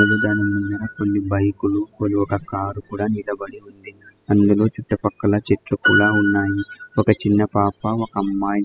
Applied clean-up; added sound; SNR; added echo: classical method spectral subtraction.